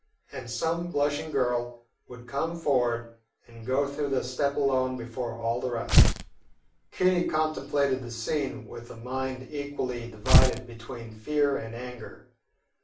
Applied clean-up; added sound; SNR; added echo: none; Tearing; -4 dB; reverberation time 0.4 s.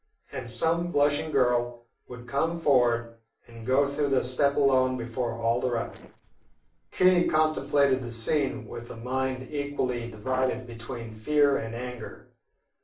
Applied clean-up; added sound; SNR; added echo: neural separator model SepFormer DNS4.